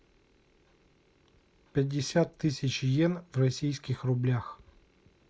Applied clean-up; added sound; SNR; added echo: none; none; none; none.